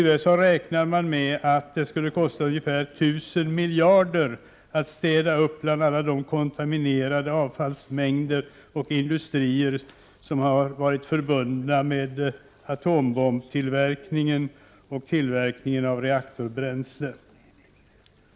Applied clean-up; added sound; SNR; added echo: none; none; none; none.